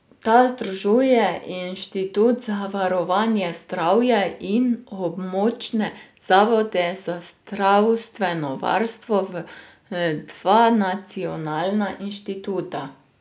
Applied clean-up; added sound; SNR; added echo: none; none; none; none.